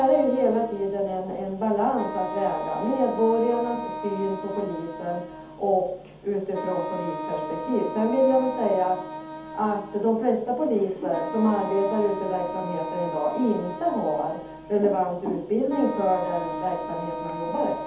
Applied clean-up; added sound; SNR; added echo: none; Wind instrument, woodwind instrument; 10 dB; reverberation time 0.6 s.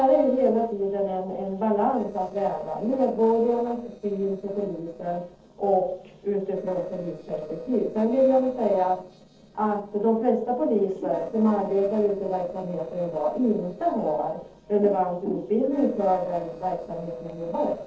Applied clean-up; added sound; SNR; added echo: neural separator model SepFormer DNS4.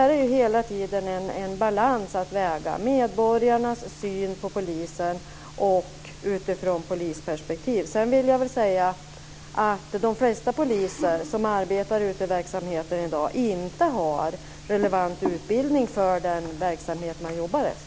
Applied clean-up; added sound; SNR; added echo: none; none; none; none.